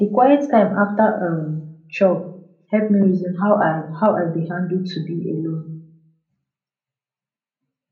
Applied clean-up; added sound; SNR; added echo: none; none; none; reverberation time 0.5 s.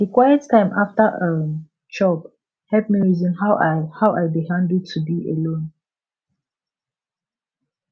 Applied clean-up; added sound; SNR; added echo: none; none; none; none.